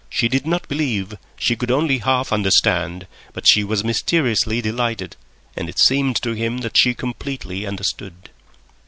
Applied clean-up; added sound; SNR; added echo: none; none; none; none.